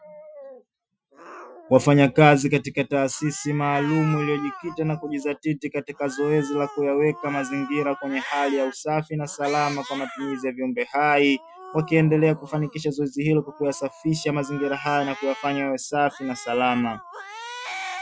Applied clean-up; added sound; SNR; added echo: classical method Wiener filter.